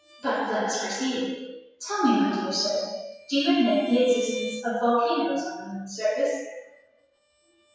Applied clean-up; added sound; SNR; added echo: classical method WPE with log-MMSE.